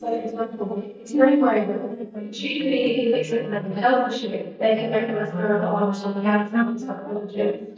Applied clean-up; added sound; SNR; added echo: neural mask model DeepFilterNet 3.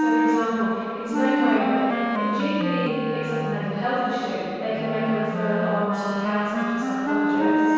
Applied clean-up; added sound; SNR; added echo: none; Wind instrument, woodwind instrument; -1 dB; reverberation time 2.2 s.